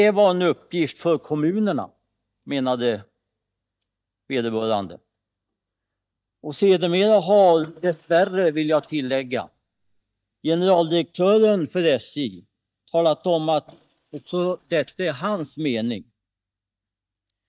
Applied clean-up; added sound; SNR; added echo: neural mask model DeepFilterNet 3.